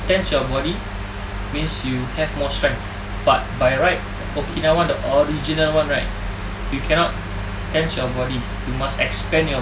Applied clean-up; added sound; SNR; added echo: none; none; none; none.